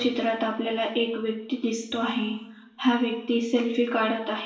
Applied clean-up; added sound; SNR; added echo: none; none; none; reverberation time 0.9 s.